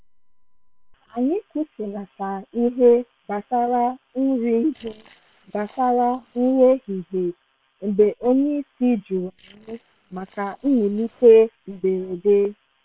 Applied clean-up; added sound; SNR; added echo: neural separator model SepFormer WHAM!.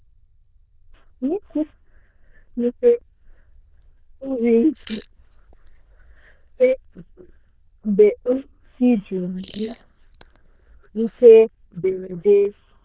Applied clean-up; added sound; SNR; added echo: neural diffusion model UNIVERSE++.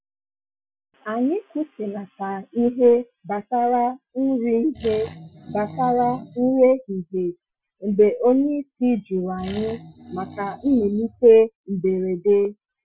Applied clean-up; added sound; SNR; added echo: classical method Wiener filter.